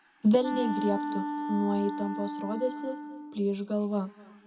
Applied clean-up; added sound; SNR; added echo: none; Wind instrument, woodwind instrument; 6 dB; reverberation time 2.1 s.